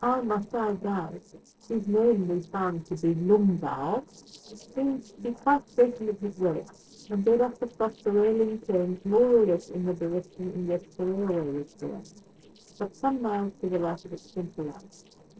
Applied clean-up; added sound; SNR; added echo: neural separator model SepFormer DNS4.